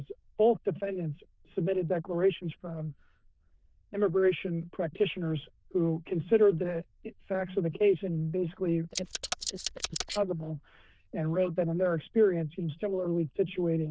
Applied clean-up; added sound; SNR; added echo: neural diffusion model UNIVERSE++.